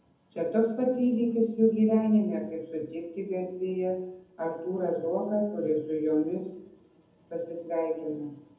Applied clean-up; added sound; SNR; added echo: none; none; none; reverberation time 0.8 s.